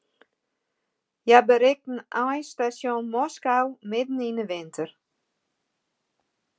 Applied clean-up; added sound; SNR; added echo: none; none; none; none.